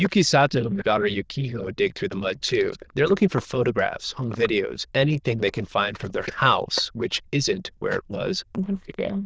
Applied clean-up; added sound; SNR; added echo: neural diffusion model UNIVERSE++.